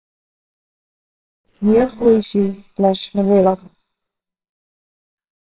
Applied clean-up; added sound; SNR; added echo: neural separator model SepFormer WHAMR!.